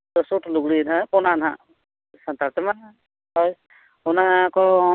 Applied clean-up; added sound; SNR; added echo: none; none; none; none.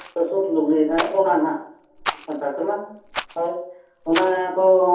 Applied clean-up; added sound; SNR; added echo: none; Rattle; 12 dB; reverberation time 0.6 s.